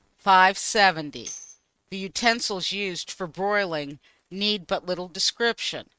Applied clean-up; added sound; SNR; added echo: neural mask model RNNoise.